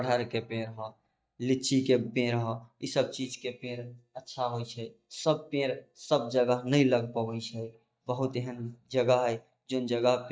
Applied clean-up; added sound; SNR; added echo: neural mask model DeepFilterNet 3.